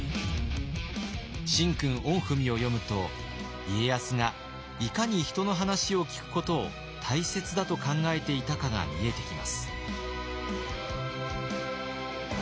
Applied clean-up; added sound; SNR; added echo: none; none; none; none.